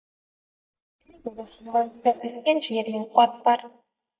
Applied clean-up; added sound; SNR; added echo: neural mask model DeepFilterNet 3.